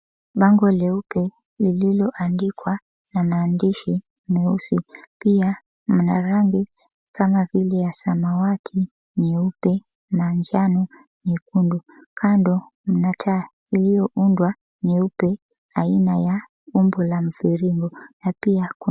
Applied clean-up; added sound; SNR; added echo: none; none; none; none.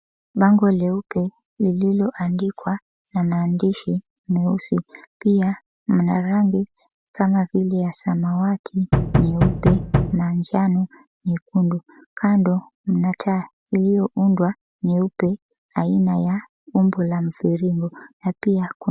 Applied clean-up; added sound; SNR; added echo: none; Knock; -1 dB; none.